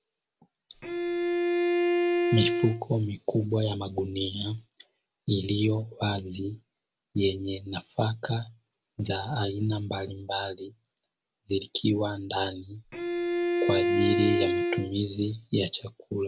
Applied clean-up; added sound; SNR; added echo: none; Bowed string instrument; -4 dB; none.